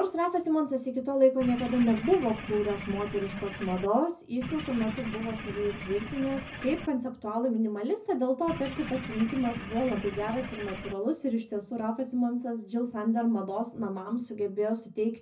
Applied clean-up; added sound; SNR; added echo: none; Engine / Boat, Water vehicle; 9 dB; reverberation time 0.4 s.